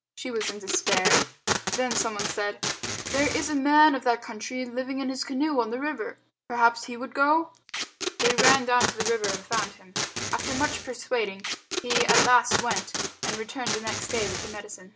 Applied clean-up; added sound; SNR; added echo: none; Packing tape, duct tape; 1 dB; none.